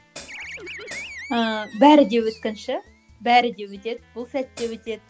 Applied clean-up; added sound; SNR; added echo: none; Animal + Hi-hat; 17 dB; none.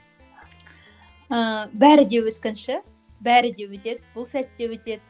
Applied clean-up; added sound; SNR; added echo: none; none; none; none.